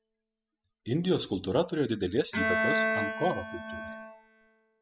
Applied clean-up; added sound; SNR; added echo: classical method spectral subtraction.